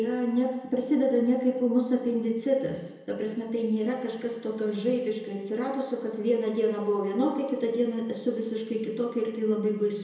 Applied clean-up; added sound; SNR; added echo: none; none; none; reverberation time 1.0 s.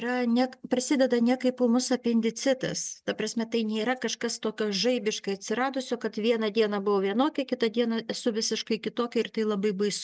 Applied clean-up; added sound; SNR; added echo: none; none; none; none.